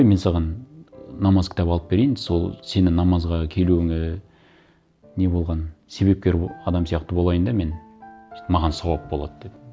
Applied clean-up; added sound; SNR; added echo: none; none; none; none.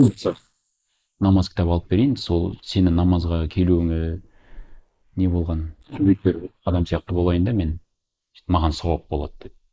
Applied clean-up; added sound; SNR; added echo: neural mask model Resemble Enhance denoiser.